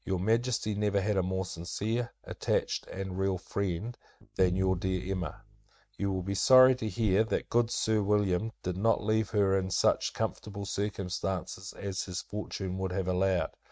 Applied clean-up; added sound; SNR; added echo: neural mask model RNNoise.